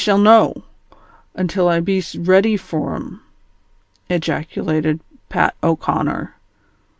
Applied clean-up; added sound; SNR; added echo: none; none; none; none.